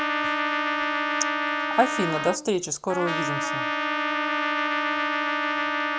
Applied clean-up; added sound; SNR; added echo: none; Trumpet + Trumpet; -4 dB; none.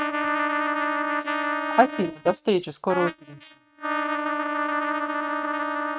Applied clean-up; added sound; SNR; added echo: neural mask model RNNoise.